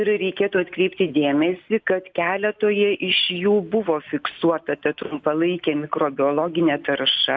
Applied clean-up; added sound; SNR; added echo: none; none; none; none.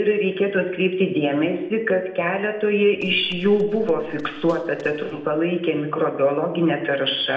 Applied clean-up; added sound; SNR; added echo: neural separator model SepFormer DNS4.